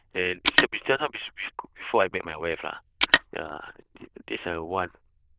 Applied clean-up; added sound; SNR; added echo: neural diffusion model UNIVERSE++.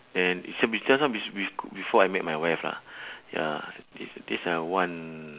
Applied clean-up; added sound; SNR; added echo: none; none; none; none.